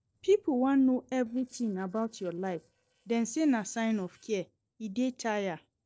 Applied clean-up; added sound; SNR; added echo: neural separator model SepFormer DNS4.